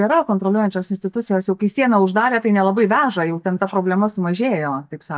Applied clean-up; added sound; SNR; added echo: neural mask model DeepFilterNet 3.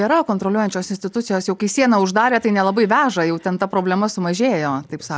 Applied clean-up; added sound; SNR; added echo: none; none; none; none.